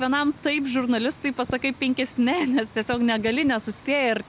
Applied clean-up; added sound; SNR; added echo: none; none; none; none.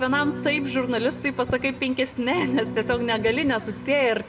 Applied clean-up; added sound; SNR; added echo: none; Electric guitar / Strum; 11 dB; reverberation time 0.8 s.